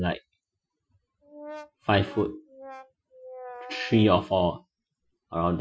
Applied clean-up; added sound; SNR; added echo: classical method Wiener filter.